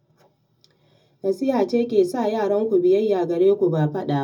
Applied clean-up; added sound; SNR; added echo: none; none; none; reverberation time 0.4 s.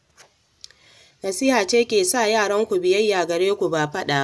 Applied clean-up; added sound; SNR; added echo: none; none; none; none.